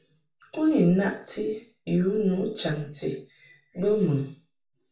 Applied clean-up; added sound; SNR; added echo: none; none; none; reverberation time 0.4 s.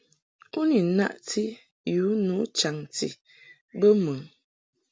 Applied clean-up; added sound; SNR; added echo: none; none; none; none.